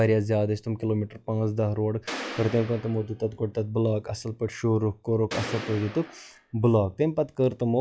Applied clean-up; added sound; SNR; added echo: classical method log-MMSE.